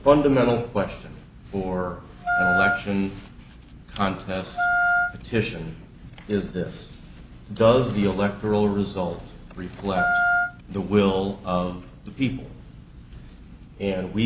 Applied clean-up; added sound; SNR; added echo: none; Wind instrument, woodwind instrument; -3 dB; none.